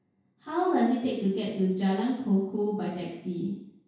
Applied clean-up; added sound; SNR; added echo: none; none; none; reverberation time 0.6 s.